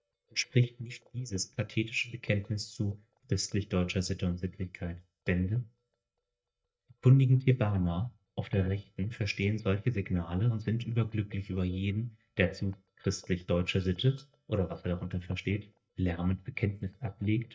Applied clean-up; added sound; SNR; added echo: neural mask model DeepFilterNet 3.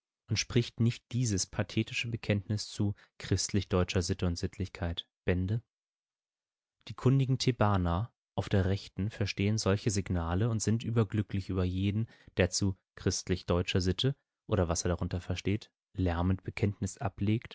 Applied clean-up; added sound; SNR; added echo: none; none; none; none.